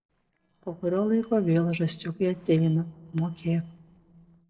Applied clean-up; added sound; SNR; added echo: neural separator model SepFormer DNS4.